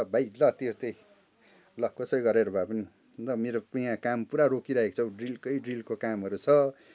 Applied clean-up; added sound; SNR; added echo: none; none; none; none.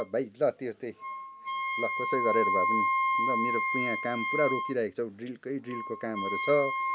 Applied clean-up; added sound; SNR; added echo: none; Wind instrument, woodwind instrument; -1 dB; none.